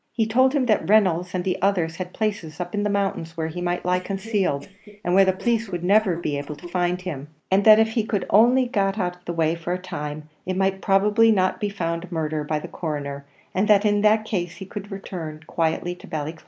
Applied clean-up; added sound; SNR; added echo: neural mask model Resemble Enhance denoiser.